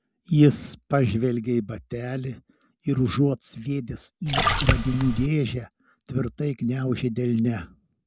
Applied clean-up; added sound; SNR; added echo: none; Splash, splatter; -1 dB; none.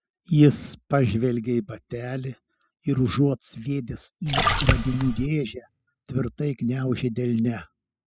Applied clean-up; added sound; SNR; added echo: classical method spectral subtraction.